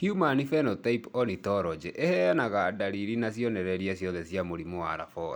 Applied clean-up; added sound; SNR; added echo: none; none; none; none.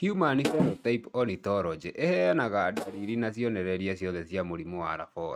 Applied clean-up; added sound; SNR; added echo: neural mask model RNNoise.